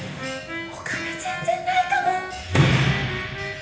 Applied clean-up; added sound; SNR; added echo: none; Bell; 16 dB; reverberation time 1.1 s.